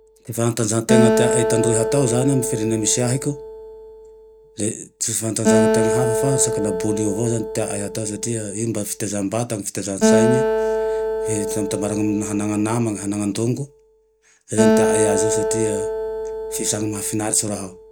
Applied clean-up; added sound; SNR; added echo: none; Acoustic guitar; -1 dB; none.